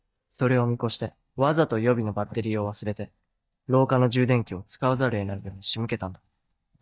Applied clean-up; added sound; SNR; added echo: neural mask model DeepFilterNet 3.